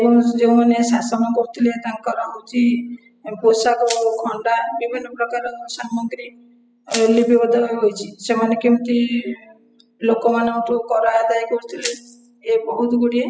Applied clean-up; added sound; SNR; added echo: classical method spectral subtraction.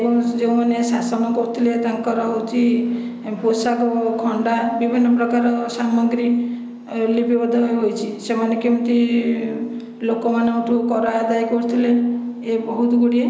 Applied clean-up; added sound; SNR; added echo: none; none; none; none.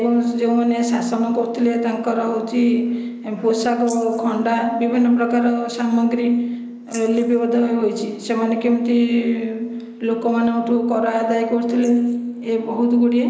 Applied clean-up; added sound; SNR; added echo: neural mask model Resemble Enhance denoiser.